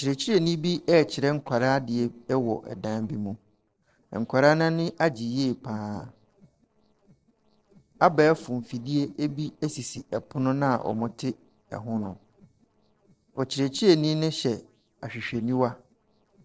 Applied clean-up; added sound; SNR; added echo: neural separator model SepFormer DNS4.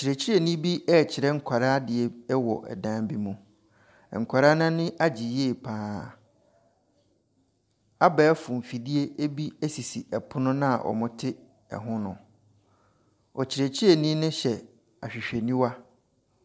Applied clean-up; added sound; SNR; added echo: none; none; none; none.